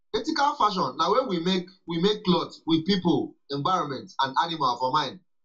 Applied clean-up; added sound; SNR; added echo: none; none; none; reverberation time 0.2 s.